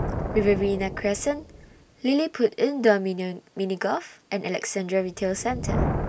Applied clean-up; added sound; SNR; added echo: none; Thunder; 7 dB; none.